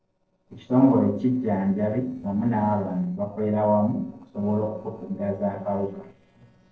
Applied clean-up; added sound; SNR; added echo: neural separator model SepFormer DNS4.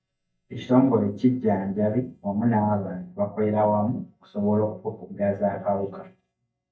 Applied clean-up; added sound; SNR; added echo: neural mask model DeepFilterNet 3.